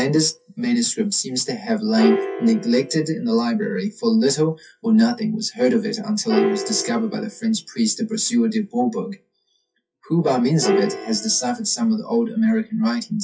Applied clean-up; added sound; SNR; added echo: classical method WPE with log-MMSE.